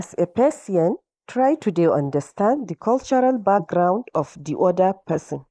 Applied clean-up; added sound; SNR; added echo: neural mask model Resemble Enhance denoiser.